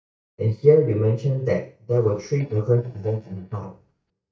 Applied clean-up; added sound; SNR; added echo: neural mask model DeepFilterNet 3.